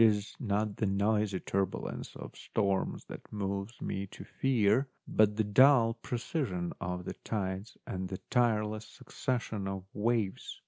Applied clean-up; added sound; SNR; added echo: none; none; none; none.